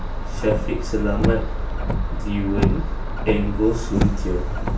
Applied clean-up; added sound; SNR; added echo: none; Car; -1 dB; reverberation time 0.3 s.